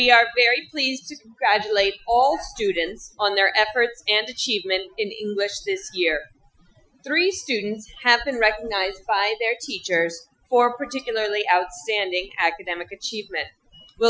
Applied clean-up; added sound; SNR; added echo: classical method Wiener filter.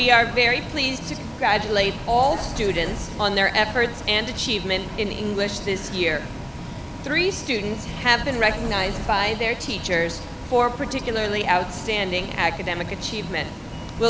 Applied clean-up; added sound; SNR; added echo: none; Bus; 9 dB; none.